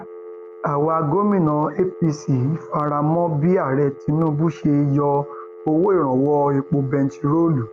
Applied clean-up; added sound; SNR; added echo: none; Telephone; 17 dB; none.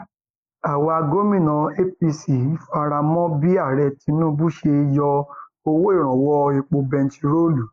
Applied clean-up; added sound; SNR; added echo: neural mask model Resemble Enhance denoiser.